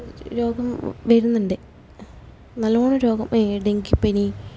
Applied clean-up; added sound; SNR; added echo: none; none; none; none.